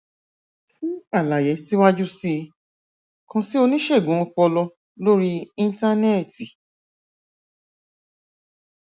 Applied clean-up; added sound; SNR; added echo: none; none; none; none.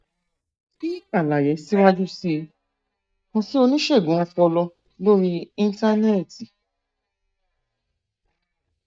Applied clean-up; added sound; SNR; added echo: neural mask model DeepFilterNet 3.